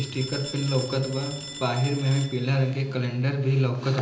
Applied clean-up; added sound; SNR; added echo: none; Telephone; 15 dB; reverberation time 0.9 s.